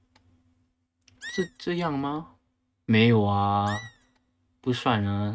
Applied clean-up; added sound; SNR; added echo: neural mask model RNNoise.